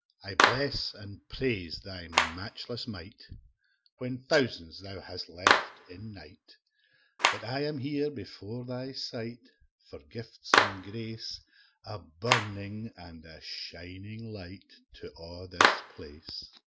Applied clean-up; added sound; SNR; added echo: none; Clapping; -3 dB; none.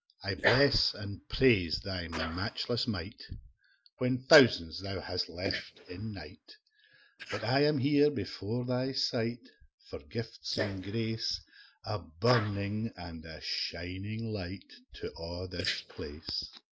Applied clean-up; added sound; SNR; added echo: neural mask model Resemble Enhance denoiser.